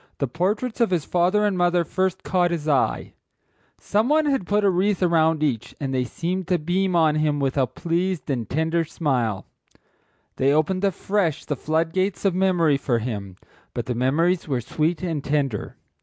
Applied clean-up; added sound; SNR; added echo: none; none; none; none.